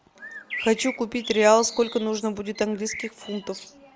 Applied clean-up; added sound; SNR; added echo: none; Bird; 14 dB; none.